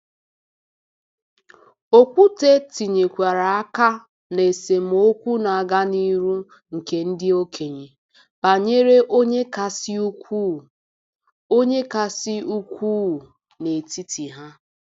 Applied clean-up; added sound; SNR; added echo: none; none; none; none.